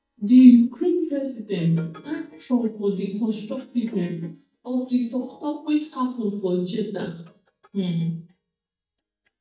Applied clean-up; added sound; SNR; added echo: neural mask model DeepFilterNet 3.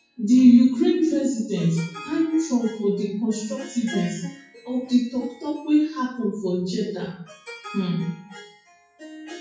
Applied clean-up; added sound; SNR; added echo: classical method WPE with log-MMSE.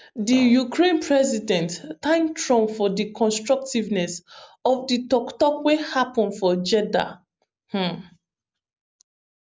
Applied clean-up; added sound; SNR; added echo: none; none; none; none.